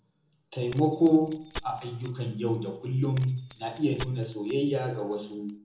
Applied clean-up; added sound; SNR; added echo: none; Keys jangling; 18 dB; reverberation time 1.0 s.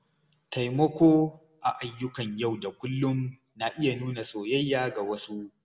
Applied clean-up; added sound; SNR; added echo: none; none; none; none.